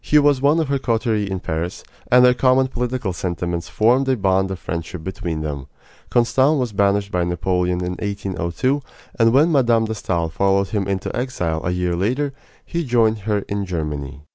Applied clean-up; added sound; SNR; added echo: none; none; none; none.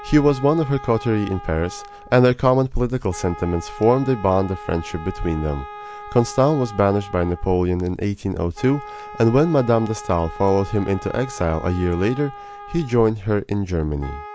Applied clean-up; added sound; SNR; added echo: none; Wind instrument, woodwind instrument; 16 dB; none.